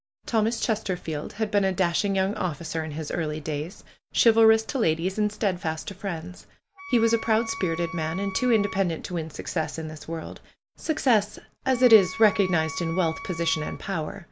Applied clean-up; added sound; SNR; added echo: none; Wind instrument, woodwind instrument; 13 dB; none.